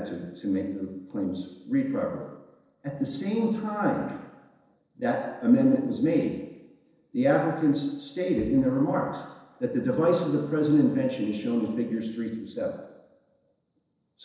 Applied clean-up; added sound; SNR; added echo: neural separator model SepFormer DNS4.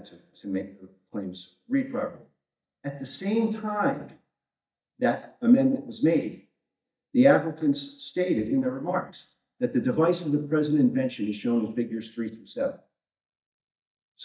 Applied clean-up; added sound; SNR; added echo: neural mask model DeepFilterNet 3.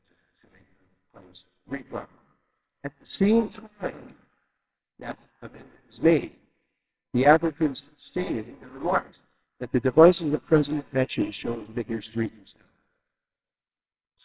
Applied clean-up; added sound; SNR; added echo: neural separator model SepFormer WHAMR!.